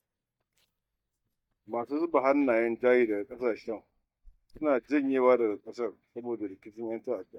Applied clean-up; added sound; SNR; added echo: neural mask model DeepFilterNet 3.